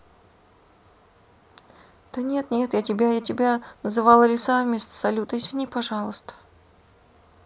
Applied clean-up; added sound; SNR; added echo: none; none; none; none.